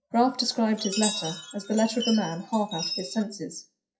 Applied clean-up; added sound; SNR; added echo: classical method WPE with log-MMSE.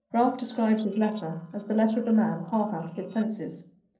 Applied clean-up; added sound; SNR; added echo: neural separator model SepFormer DNS4.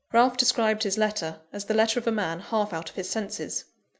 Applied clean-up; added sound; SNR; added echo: none; none; none; none.